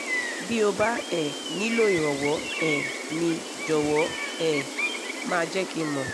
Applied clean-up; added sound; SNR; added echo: none; Gull, seagull; 4 dB; none.